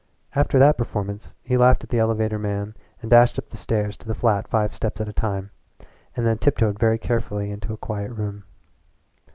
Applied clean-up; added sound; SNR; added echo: none; none; none; none.